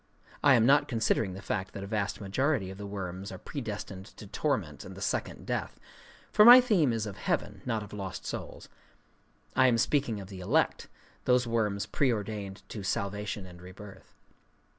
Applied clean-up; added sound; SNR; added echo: none; none; none; none.